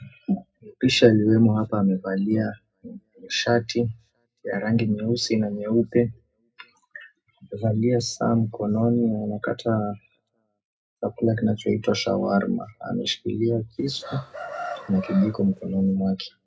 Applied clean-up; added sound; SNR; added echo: none; Chicken, rooster; 12 dB; reverberation time 0.2 s.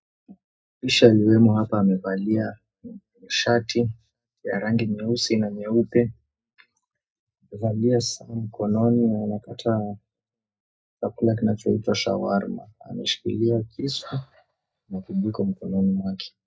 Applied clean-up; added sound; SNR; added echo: neural mask model DeepFilterNet 3.